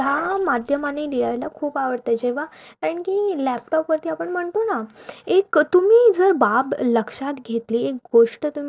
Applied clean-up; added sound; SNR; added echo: neural separator model SepFormer DNS4.